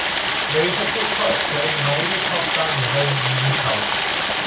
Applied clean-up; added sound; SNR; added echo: none; Stream; -3 dB; reverberation time 0.2 s.